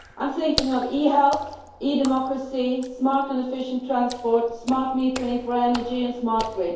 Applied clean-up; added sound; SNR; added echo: none; Water / Splash, splatter; 14 dB; reverberation time 2.4 s.